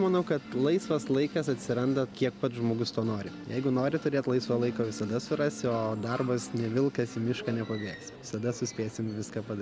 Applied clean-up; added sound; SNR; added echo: none; none; none; none.